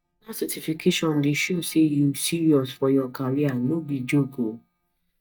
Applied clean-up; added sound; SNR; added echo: neural mask model DeepFilterNet 3.